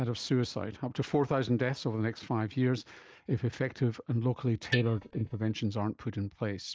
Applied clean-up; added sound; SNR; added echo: neural mask model DeepFilterNet 3.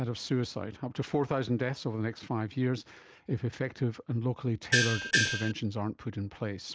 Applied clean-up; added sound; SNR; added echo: none; Gong; -4 dB; none.